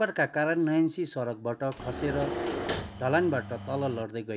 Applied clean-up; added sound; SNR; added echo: none; Engine / Mechanisms; 6 dB; none.